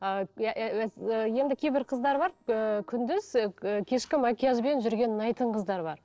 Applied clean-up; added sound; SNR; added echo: neural separator model SepFormer DNS4.